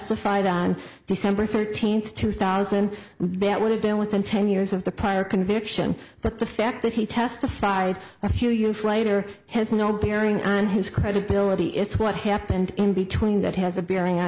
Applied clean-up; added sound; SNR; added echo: none; none; none; none.